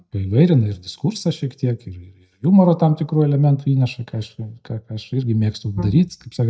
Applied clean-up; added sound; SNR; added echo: neural mask model DeepFilterNet 3.